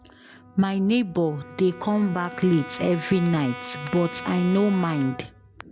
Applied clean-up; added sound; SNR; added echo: none; Brass instrument; 15 dB; none.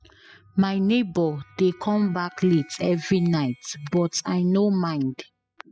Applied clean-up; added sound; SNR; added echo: classical method spectral subtraction.